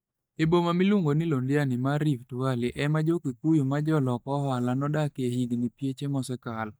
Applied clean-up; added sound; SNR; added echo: neural mask model DeepFilterNet 3.